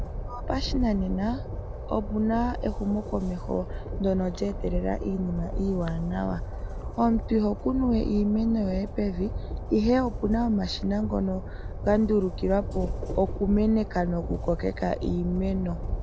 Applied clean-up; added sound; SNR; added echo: none; Train; 5 dB; none.